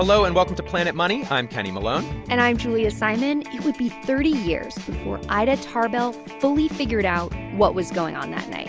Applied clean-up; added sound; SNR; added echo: none; none; none; none.